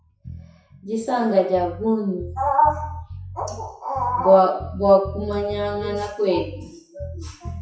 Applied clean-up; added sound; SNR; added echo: classical method WPE with log-MMSE.